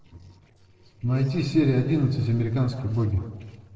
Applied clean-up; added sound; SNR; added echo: neural separator model SepFormer DNS4.